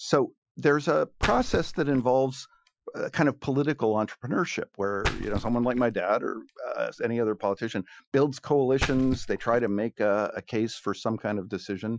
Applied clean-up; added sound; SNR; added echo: classical method Wiener filter.